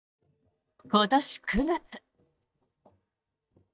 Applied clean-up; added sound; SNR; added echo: neural mask model DeepFilterNet 3.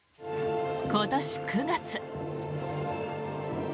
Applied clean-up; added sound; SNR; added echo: none; none; none; none.